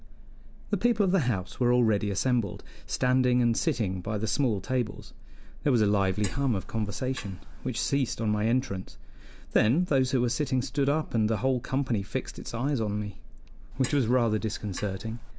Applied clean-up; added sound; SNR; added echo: none; Clock; 18 dB; none.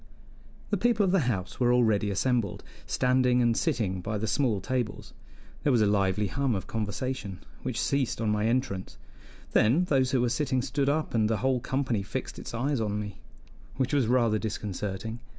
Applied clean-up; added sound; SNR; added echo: none; none; none; none.